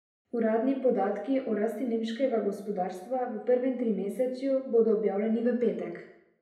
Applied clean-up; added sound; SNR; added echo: none; none; none; reverberation time 0.7 s.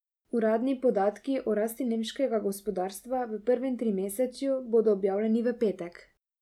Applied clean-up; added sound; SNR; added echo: none; none; none; none.